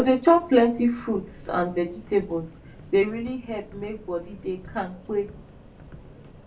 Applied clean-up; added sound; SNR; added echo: none; Subway, metro, underground; 19 dB; reverberation time 0.3 s.